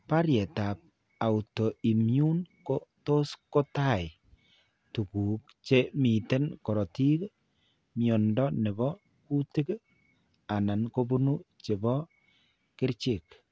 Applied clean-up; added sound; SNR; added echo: none; none; none; none.